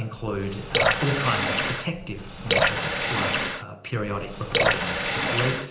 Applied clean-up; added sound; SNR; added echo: none; Water tap, faucet / Water; -4 dB; reverberation time 0.8 s.